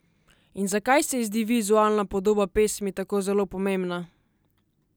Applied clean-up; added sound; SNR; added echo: none; none; none; none.